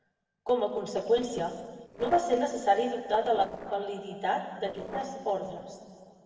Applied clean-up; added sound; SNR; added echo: neural separator model SepFormer DNS4.